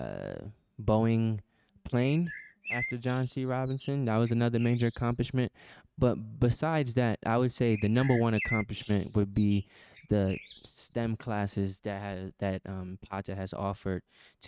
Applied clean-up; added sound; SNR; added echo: neural mask model RNNoise.